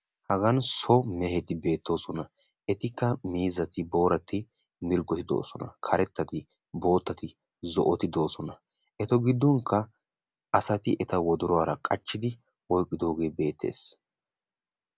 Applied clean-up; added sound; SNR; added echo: none; none; none; none.